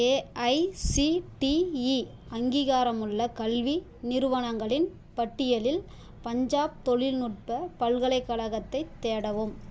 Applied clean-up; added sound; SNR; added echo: none; none; none; none.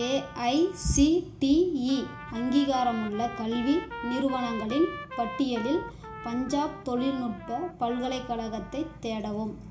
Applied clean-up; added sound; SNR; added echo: none; Trumpet; 14 dB; reverberation time 0.4 s.